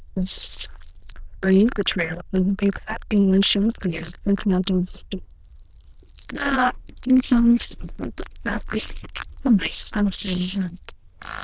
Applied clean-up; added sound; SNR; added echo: neural diffusion model UNIVERSE++.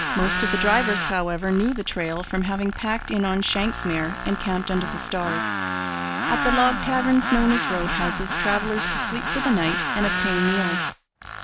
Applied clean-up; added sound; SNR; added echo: none; Tools; 3 dB; none.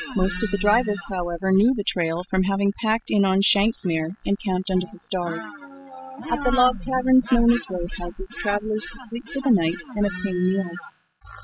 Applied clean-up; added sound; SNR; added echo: classical method spectral subtraction.